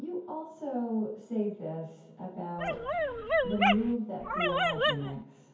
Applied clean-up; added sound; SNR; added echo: none; Dog; -4 dB; reverberation time 0.6 s.